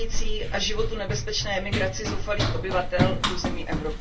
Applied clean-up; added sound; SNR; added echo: none; Run; -4 dB; reverberation time 0.2 s.